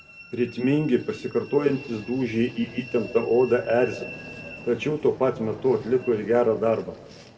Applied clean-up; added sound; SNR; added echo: none; Train; 18 dB; reverberation time 1.2 s.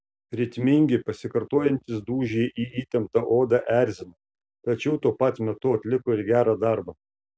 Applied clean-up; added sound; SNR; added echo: none; none; none; none.